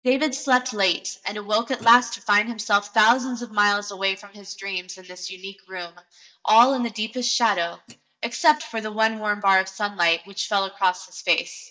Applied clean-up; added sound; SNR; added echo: neural mask model DeepFilterNet 3.